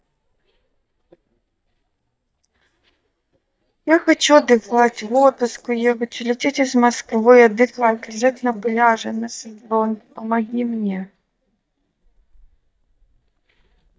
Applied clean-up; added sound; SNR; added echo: neural mask model DeepFilterNet 3.